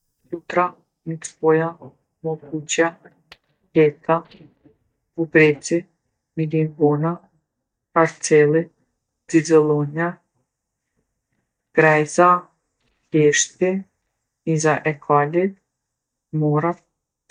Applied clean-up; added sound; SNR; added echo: neural mask model DeepFilterNet 3.